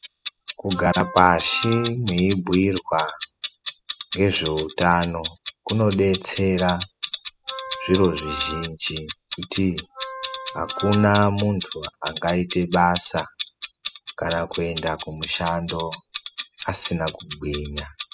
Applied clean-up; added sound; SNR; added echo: classical method spectral subtraction.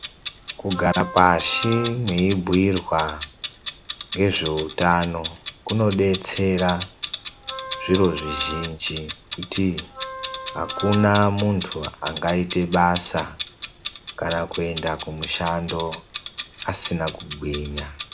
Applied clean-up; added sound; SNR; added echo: none; Clock + Wind instrument, woodwind instrument; 8 dB; none.